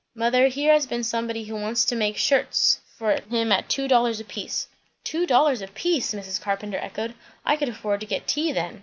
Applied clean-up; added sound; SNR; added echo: none; none; none; none.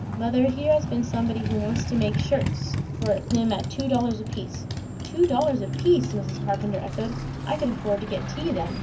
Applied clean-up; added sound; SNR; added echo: none; Motorcycle; 4 dB; reverberation time 0.3 s.